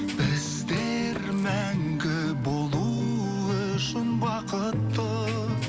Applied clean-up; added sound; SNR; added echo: none; Run; 20 dB; none.